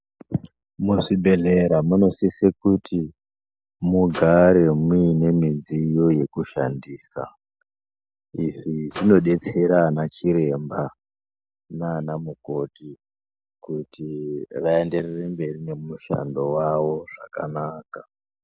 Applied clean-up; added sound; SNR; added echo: none; Microwave oven; 17 dB; none.